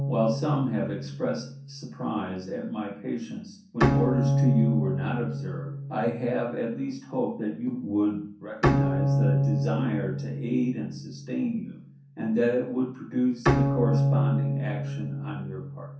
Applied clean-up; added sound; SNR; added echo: none; Bowed string instrument; -1 dB; reverberation time 0.6 s.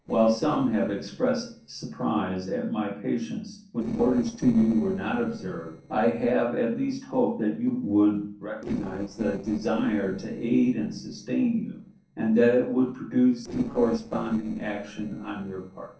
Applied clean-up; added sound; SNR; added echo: neural separator model SepFormer DNS4.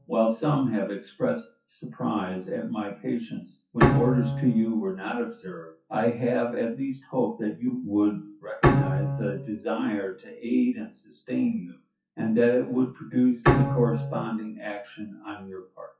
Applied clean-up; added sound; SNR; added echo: classical method WPE with log-MMSE.